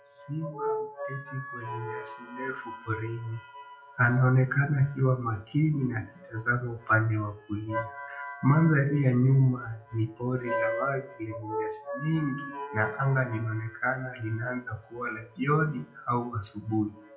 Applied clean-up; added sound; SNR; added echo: classical method WPE with log-MMSE.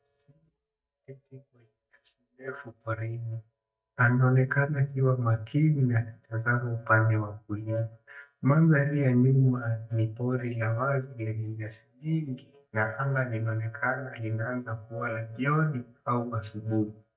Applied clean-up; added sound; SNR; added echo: neural mask model DeepFilterNet 3.